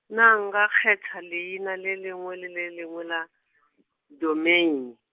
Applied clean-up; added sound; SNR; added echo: none; none; none; none.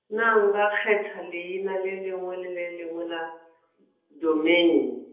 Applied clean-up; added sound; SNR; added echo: none; none; none; reverberation time 0.7 s.